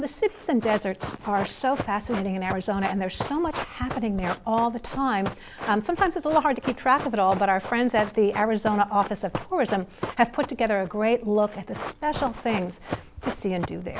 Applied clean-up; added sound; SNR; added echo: none; Run; 11 dB; none.